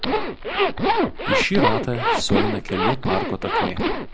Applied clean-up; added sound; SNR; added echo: none; Zipper (clothing); -5 dB; none.